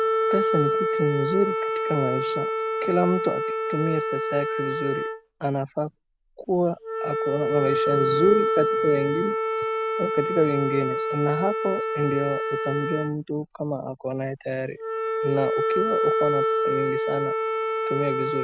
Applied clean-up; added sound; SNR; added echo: none; Wind instrument, woodwind instrument; -1 dB; none.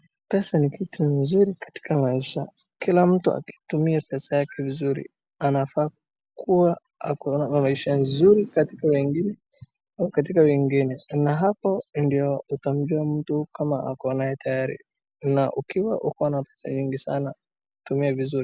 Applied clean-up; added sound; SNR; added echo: none; none; none; none.